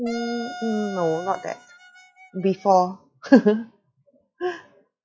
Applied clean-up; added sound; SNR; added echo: classical method log-MMSE.